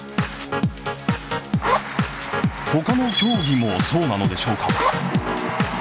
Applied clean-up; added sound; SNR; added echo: none; Zipper (clothing); 2 dB; none.